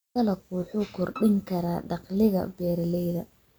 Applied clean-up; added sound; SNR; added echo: none; Bowed string instrument; 20 dB; none.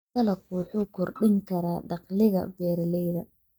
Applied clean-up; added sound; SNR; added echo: neural mask model DeepFilterNet 3.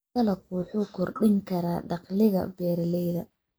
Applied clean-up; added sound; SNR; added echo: neural mask model Resemble Enhance denoiser.